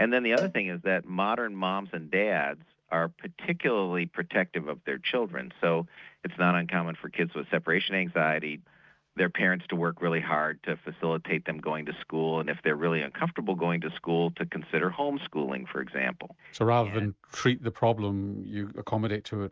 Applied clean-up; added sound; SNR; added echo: neural mask model RNNoise.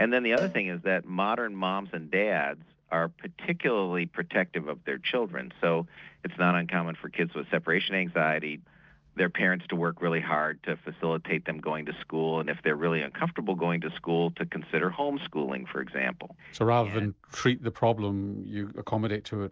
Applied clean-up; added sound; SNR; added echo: neural separator model SepFormer DNS4.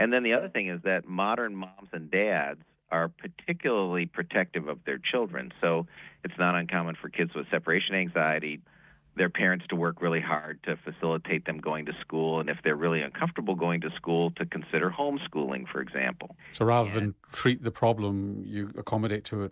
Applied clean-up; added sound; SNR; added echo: neural mask model DeepFilterNet 3.